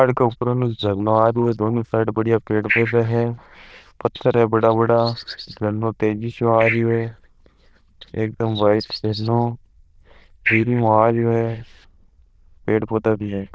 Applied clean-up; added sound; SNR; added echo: neural diffusion model UNIVERSE++.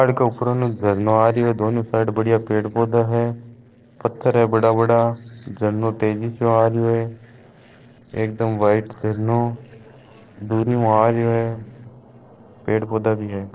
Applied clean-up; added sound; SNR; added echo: neural separator model SepFormer DNS4.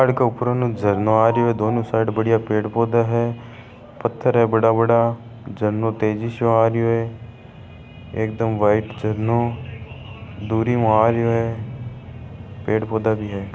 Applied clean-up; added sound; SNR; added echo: none; none; none; none.